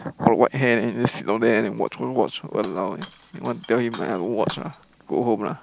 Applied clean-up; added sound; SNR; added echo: none; Shatter; 20 dB; none.